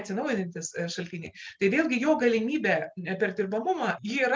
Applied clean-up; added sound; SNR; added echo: none; none; none; none.